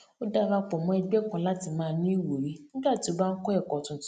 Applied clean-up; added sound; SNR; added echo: none; none; none; none.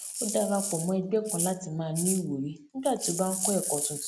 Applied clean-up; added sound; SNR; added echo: none; Rattle (instrument); 4 dB; none.